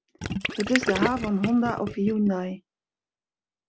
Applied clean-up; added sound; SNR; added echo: none; Gurgling; 4 dB; none.